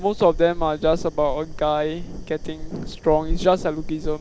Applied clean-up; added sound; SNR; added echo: none; Fire; 7 dB; none.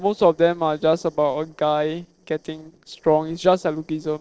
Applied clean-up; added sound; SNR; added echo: neural separator model SepFormer DNS4.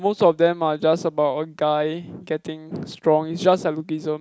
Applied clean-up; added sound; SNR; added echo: none; none; none; none.